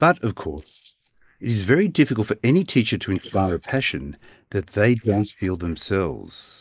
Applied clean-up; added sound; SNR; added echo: neural mask model Resemble Enhance denoiser.